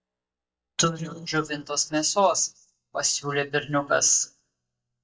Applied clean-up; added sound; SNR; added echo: neural mask model DeepFilterNet 3.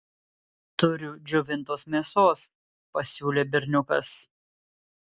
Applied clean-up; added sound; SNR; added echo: none; none; none; none.